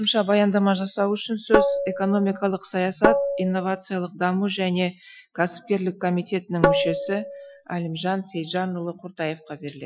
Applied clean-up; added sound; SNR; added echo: classical method Wiener filter.